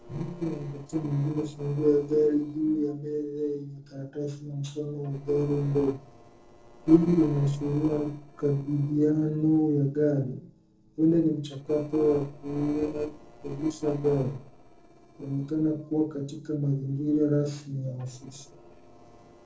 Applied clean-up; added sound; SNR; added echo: neural separator model SepFormer DNS4.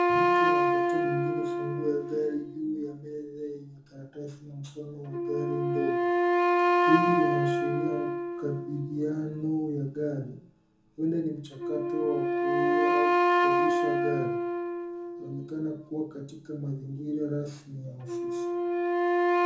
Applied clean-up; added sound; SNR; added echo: none; Wind instrument, woodwind instrument; -5 dB; reverberation time 0.6 s.